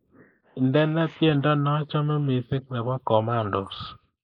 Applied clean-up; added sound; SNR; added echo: neural mask model Resemble Enhance denoiser.